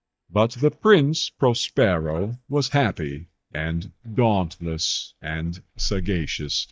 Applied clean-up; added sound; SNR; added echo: neural mask model DeepFilterNet 3.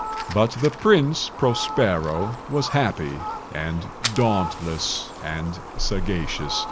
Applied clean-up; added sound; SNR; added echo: none; Fowl + Fire; 7 dB; none.